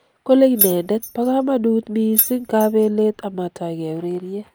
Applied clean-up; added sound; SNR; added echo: none; Keys jangling; 7 dB; none.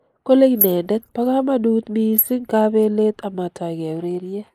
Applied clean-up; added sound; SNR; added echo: neural mask model Resemble Enhance denoiser.